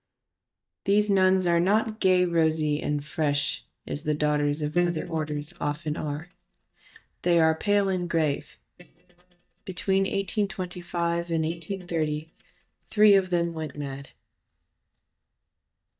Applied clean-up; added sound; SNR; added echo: neural mask model DeepFilterNet 3.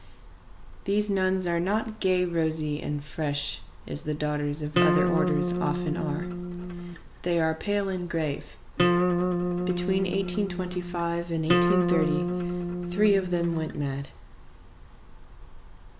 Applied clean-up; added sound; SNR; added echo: none; Acoustic guitar; -2 dB; none.